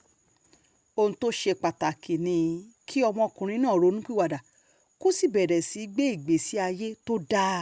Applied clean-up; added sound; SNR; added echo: none; none; none; none.